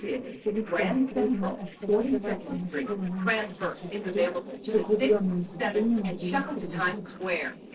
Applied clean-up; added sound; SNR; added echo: neural separator model SepFormer DNS4.